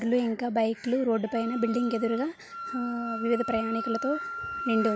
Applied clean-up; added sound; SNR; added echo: none; Wind instrument, woodwind instrument; 9 dB; none.